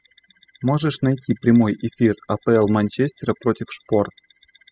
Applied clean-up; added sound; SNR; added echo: classical method spectral subtraction.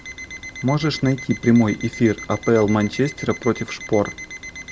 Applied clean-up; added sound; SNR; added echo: none; Alarm; 15 dB; none.